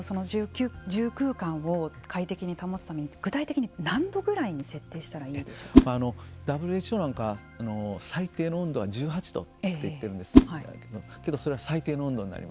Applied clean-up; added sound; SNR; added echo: none; Whoosh, swoosh, swish; -5 dB; none.